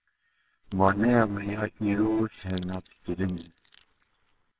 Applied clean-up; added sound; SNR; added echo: neural separator model SepFormer WHAMR!.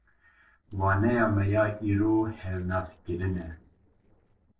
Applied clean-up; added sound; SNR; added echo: neural separator model SepFormer DNS4.